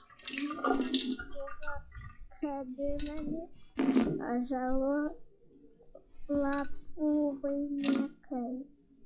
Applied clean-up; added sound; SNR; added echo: classical method log-MMSE.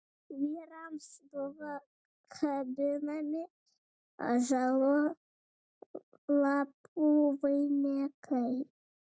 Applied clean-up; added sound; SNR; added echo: none; none; none; none.